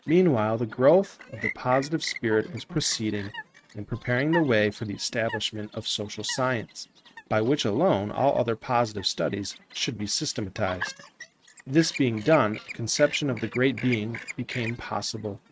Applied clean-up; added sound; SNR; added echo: neural mask model RNNoise.